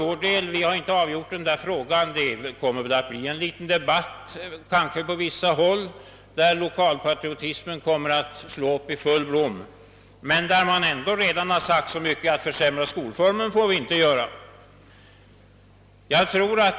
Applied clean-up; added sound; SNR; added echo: none; none; none; none.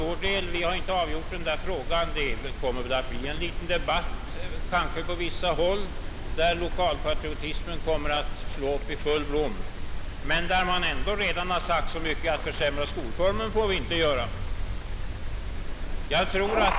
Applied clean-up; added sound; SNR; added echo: none; Cricket; -4 dB; none.